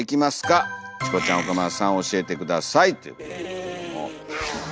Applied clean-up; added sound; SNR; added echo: none; none; none; none.